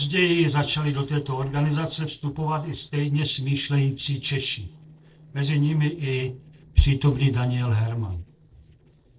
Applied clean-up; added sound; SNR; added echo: neural separator model SepFormer DNS4.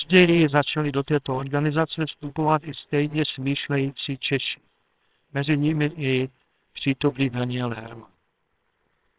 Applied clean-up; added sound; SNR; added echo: neural separator model SepFormer WHAMR!.